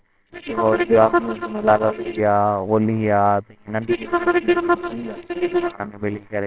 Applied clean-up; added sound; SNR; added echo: neural separator model SepFormer WHAMR!.